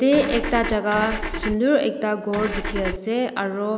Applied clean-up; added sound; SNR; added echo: none; Engine / Car; 6 dB; none.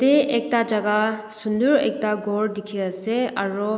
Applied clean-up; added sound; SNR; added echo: none; none; none; none.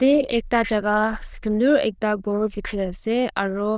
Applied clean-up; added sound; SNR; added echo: neural diffusion model UNIVERSE++.